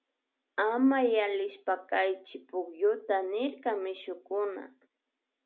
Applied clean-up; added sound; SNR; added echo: none; none; none; none.